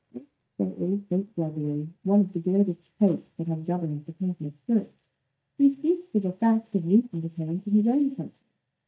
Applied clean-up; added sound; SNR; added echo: neural mask model DeepFilterNet 3.